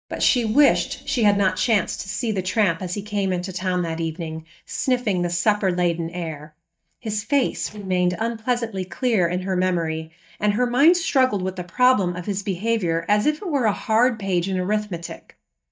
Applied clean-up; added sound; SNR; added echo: neural mask model DeepFilterNet 3.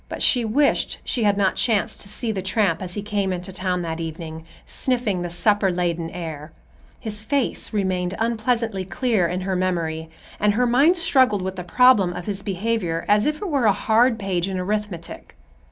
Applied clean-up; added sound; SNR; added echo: none; none; none; none.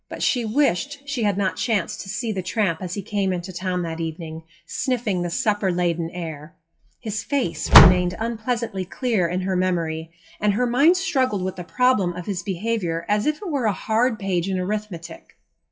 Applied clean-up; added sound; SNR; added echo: classical method WPE with log-MMSE.